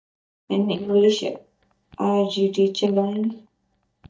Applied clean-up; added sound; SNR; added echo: neural mask model DeepFilterNet 3.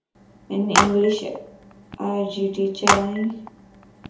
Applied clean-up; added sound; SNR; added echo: none; Telephone; 1 dB; reverberation time 0.9 s.